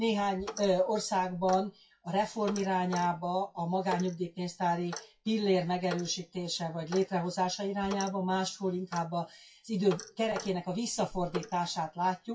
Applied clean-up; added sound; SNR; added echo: classical method WPE with log-MMSE.